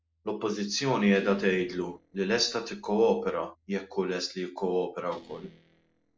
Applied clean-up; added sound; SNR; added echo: neural separator model SepFormer DNS4.